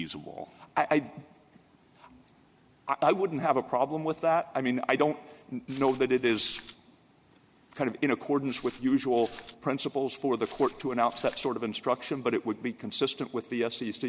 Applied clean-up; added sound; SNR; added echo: none; Walk, footsteps; 17 dB; none.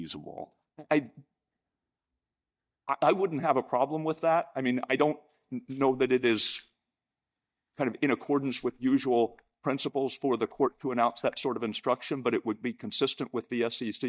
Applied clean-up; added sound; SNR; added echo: neural mask model DeepFilterNet 3.